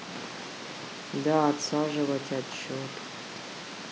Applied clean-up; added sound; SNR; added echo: none; none; none; none.